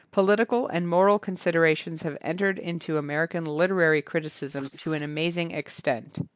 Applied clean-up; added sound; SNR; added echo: neural mask model Resemble Enhance denoiser.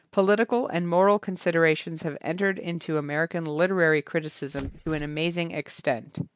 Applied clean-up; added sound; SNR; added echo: neural mask model RNNoise.